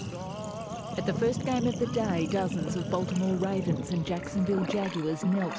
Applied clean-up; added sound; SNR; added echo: none; Sink (filling or washing); 5 dB; none.